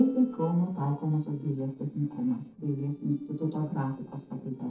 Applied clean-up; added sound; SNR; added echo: neural separator model SepFormer DNS4.